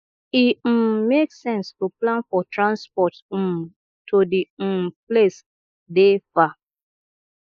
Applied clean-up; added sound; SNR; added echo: neural mask model Resemble Enhance denoiser.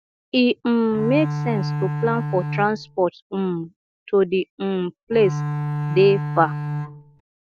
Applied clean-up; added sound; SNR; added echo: none; Bowed string instrument; 4 dB; none.